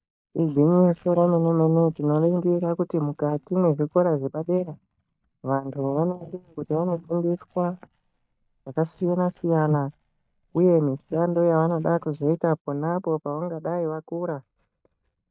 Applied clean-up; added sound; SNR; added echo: neural mask model DeepFilterNet 3.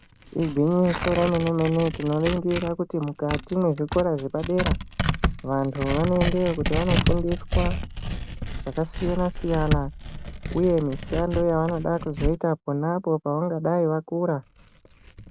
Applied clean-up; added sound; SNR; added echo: none; Tearing; 4 dB; none.